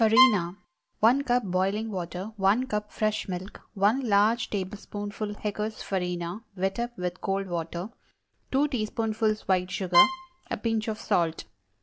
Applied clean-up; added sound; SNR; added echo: none; Bowed string instrument; 0 dB; none.